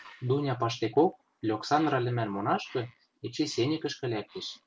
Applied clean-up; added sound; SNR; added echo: neural separator model SepFormer DNS4.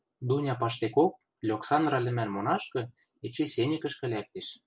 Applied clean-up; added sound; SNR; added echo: none; none; none; none.